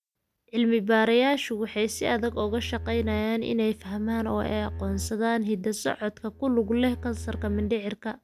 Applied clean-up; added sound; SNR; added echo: none; Bowed string instrument; 11 dB; none.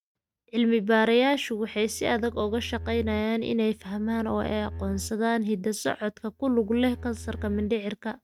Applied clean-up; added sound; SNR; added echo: neural mask model RNNoise.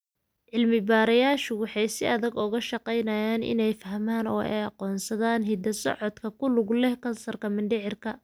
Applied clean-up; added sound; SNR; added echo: none; none; none; none.